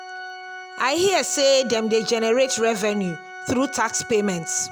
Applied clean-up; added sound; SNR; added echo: none; Organ; 14 dB; none.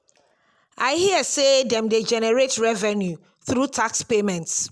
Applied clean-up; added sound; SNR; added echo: none; none; none; none.